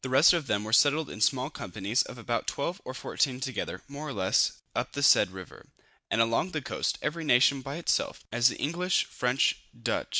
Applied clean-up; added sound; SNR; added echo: none; none; none; none.